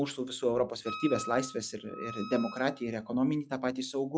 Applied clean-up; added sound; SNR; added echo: classical method log-MMSE.